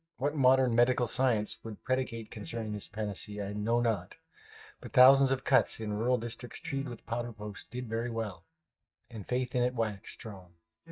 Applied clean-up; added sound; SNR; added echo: neural mask model DeepFilterNet 3.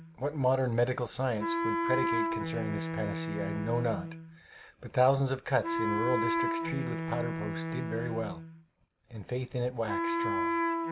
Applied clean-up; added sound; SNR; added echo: none; Wind instrument, woodwind instrument; 1 dB; none.